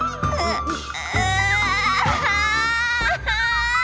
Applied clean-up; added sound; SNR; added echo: none; none; none; none.